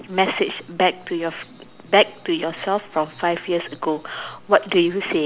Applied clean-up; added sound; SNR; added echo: none; none; none; none.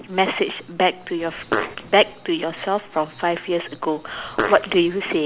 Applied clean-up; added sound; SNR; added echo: none; Fart; 6 dB; none.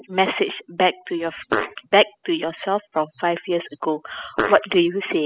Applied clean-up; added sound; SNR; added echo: classical method spectral subtraction.